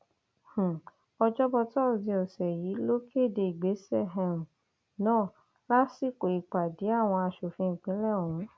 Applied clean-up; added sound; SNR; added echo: none; none; none; none.